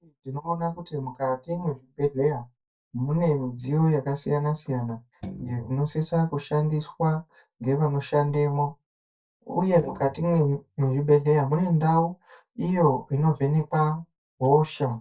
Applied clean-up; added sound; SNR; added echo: neural mask model DeepFilterNet 3.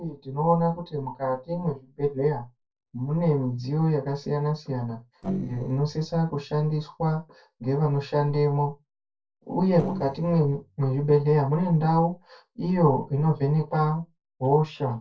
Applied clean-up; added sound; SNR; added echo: neural separator model SepFormer DNS4.